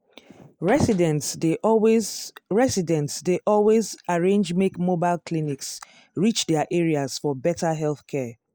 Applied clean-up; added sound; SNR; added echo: neural mask model Resemble Enhance denoiser.